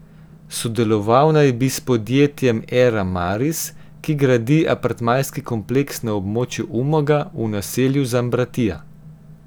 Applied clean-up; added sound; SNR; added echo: none; none; none; none.